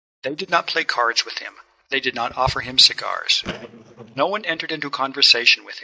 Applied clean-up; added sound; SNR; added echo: neural mask model DeepFilterNet 3.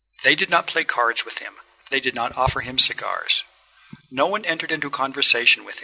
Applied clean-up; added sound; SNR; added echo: none; none; none; none.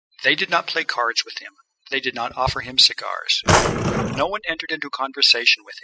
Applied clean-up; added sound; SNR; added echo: classical method spectral subtraction.